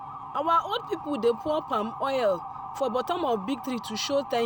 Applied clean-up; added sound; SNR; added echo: none; Motor vehicle (road) / Siren; 10 dB; none.